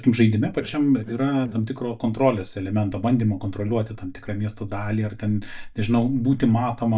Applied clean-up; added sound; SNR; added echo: neural mask model DeepFilterNet 3.